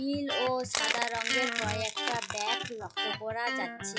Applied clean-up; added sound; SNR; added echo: classical method log-MMSE.